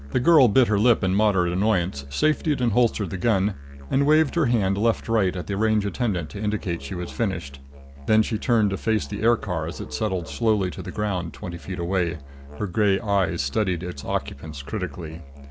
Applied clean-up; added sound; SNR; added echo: none; Musical instrument; 15 dB; none.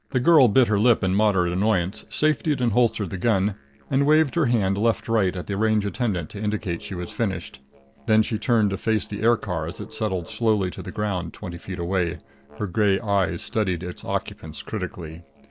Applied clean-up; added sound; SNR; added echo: neural separator model SepFormer DNS4.